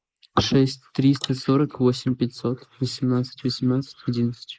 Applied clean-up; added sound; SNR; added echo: neural mask model Resemble Enhance denoiser.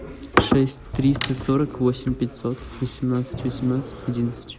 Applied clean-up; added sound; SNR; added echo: none; Drum; 14 dB; none.